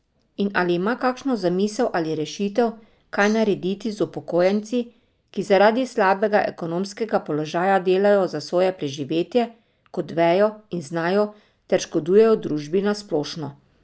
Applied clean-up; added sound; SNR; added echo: neural mask model DeepFilterNet 3.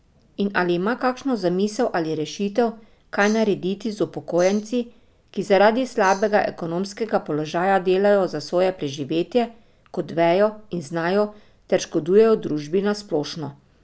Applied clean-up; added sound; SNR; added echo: none; Tambourine; 18 dB; none.